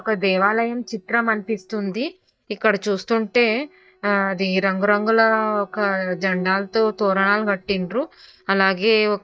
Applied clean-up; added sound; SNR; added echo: neural mask model DeepFilterNet 3.